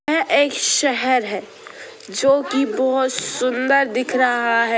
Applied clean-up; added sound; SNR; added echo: none; none; none; none.